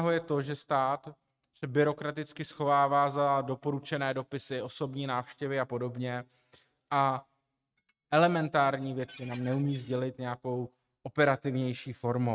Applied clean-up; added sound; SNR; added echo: neural mask model RNNoise.